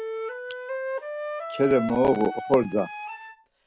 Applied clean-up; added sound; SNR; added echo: none; Wind instrument, woodwind instrument; 8 dB; none.